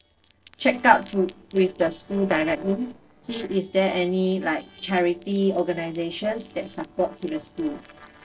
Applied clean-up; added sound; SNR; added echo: neural separator model SepFormer DNS4.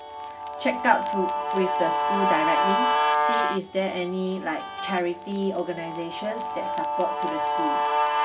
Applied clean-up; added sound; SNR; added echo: none; Guitar; -3 dB; reverberation time 2.2 s.